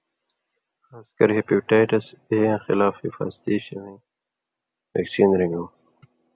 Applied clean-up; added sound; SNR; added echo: none; none; none; none.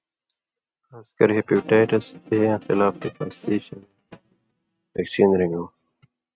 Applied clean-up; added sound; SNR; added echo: neural mask model RNNoise.